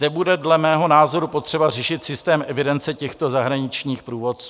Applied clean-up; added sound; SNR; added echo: none; none; none; none.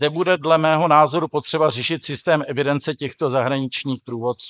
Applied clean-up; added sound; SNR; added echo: neural mask model Resemble Enhance denoiser.